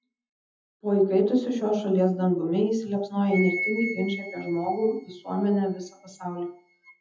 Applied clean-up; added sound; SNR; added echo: classical method WPE with log-MMSE.